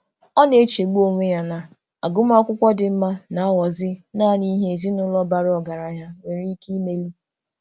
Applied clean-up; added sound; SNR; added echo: none; none; none; none.